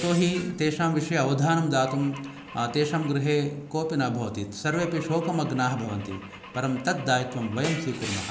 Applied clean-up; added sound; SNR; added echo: none; Glass / Engine / Car; 16 dB; none.